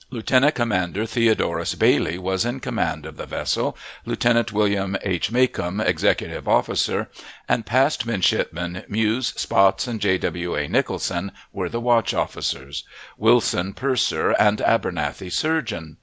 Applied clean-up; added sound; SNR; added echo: none; none; none; none.